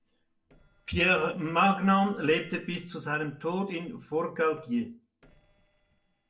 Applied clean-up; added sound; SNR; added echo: neural separator model SepFormer DNS4.